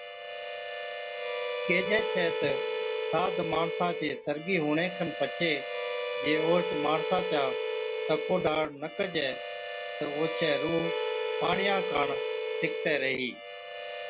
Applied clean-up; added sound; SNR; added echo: none; Harmonica; 2 dB; none.